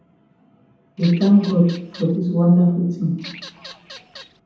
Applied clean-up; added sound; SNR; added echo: none; Bird vocalization, bird call, bird song / Fowl; 19 dB; reverberation time 0.8 s.